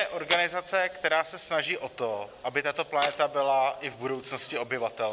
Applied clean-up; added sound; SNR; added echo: none; Tools; 6 dB; none.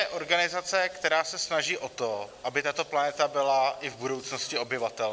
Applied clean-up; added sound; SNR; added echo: none; none; none; none.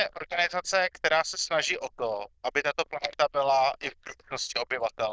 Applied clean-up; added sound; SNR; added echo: neural diffusion model UNIVERSE++.